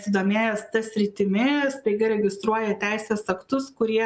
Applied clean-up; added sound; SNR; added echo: neural mask model Resemble Enhance denoiser.